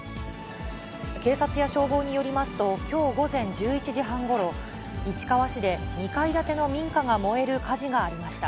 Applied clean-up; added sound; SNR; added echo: none; none; none; none.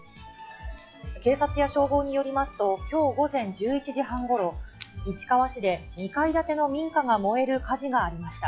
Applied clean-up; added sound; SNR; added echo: classical method log-MMSE.